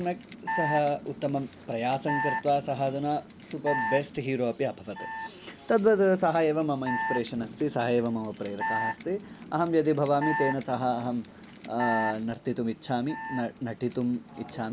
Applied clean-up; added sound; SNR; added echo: none; Alarm; 7 dB; none.